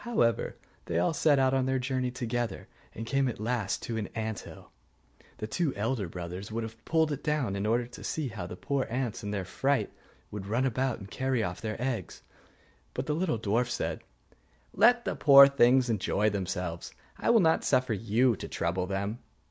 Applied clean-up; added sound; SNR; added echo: none; none; none; none.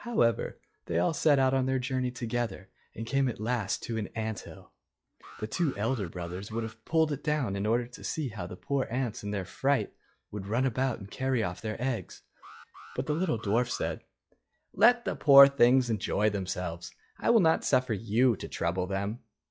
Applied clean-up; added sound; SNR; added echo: classical method log-MMSE.